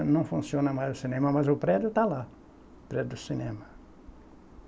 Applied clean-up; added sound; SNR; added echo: none; none; none; none.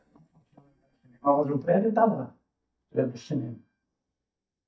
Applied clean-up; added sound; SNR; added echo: neural mask model DeepFilterNet 3.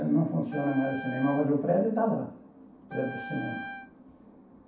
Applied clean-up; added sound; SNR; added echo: none; Wind instrument, woodwind instrument; 13 dB; reverberation time 0.6 s.